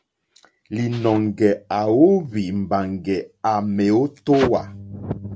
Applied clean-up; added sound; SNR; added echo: none; none; none; none.